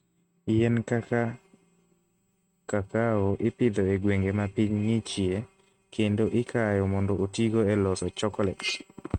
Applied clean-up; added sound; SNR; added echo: neural mask model RNNoise.